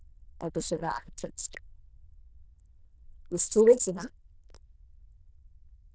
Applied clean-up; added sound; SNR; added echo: neural diffusion model UNIVERSE++.